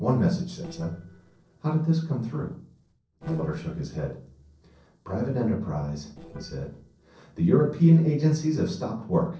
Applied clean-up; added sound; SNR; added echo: neural separator model SepFormer DNS4.